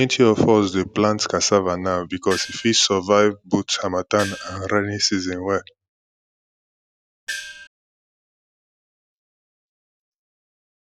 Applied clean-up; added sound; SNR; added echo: none; Gong; 9 dB; none.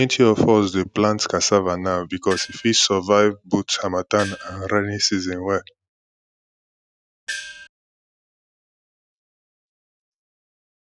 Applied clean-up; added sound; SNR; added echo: neural mask model RNNoise.